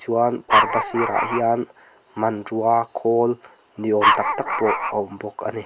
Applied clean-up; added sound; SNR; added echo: none; Dog; -2 dB; none.